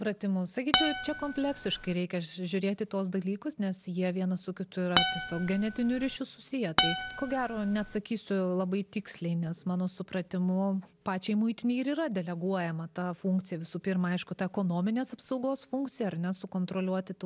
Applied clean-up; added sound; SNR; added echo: none; Acoustic guitar; 0 dB; none.